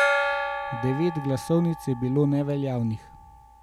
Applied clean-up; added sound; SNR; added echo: none; Gong; 4 dB; none.